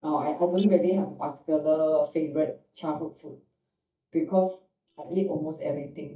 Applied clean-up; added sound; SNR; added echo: neural mask model DeepFilterNet 3.